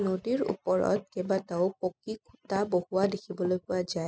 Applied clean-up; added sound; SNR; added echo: classical method spectral subtraction.